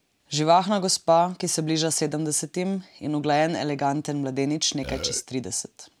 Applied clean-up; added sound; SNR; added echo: none; Burping, eructation; 9 dB; none.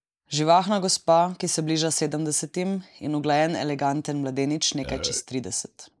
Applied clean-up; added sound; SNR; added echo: neural mask model Resemble Enhance denoiser.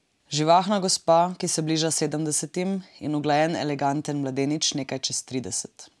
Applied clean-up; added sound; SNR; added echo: none; none; none; none.